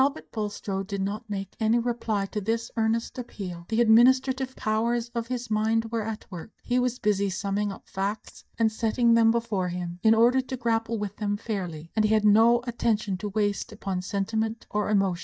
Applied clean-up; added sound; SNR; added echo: neural mask model DeepFilterNet 3.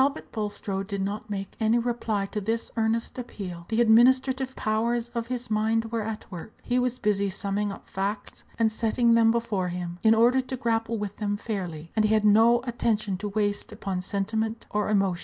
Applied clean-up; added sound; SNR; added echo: none; none; none; none.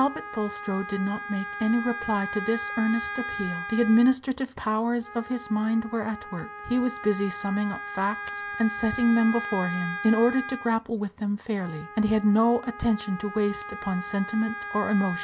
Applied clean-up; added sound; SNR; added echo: none; Wind instrument, woodwind instrument; 10 dB; none.